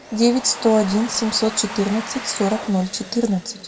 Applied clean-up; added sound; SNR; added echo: none; Domestic sounds, home sounds; 13 dB; reverberation time 1.2 s.